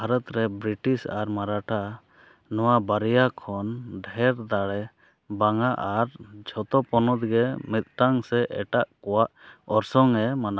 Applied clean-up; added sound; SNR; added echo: none; none; none; none.